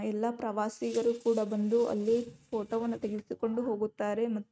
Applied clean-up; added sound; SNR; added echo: neural mask model RNNoise.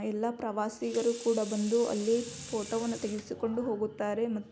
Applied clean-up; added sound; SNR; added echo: none; Sink (filling or washing) / Water tap, faucet; 15 dB; none.